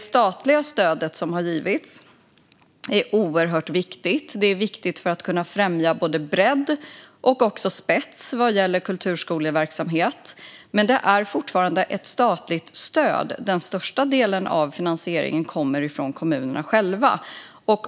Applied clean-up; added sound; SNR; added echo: none; none; none; none.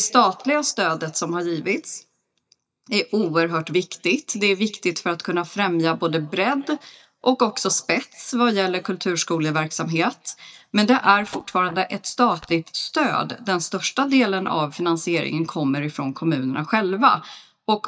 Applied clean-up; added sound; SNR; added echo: neural mask model DeepFilterNet 3.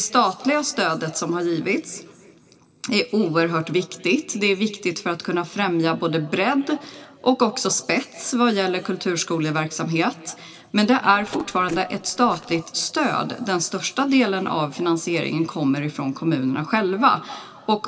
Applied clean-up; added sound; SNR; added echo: neural separator model SepFormer DNS4.